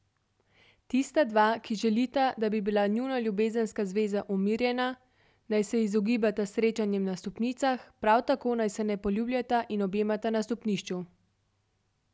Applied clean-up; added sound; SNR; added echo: none; none; none; none.